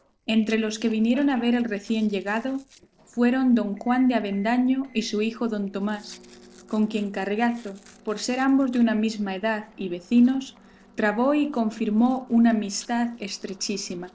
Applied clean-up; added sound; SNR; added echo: neural separator model SepFormer DNS4.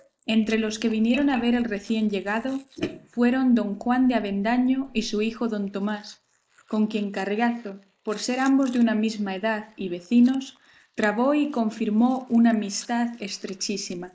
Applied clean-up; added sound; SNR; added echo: neural mask model Resemble Enhance denoiser.